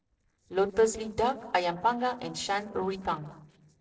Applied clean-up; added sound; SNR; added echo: neural separator model SepFormer DNS4.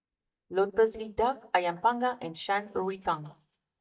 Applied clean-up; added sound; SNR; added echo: neural mask model DeepFilterNet 3.